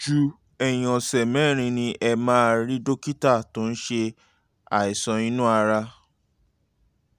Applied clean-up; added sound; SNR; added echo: none; none; none; none.